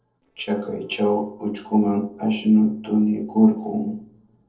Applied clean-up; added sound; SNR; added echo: neural separator model SepFormer DNS4.